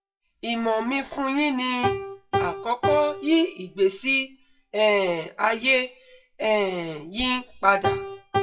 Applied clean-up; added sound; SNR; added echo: classical method WPE with log-MMSE.